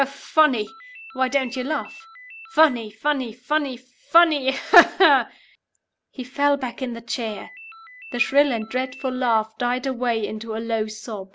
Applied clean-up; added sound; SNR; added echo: none; Ringtone; 20 dB; none.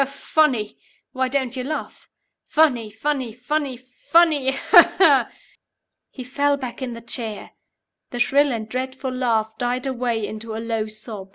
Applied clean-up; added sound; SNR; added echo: none; none; none; none.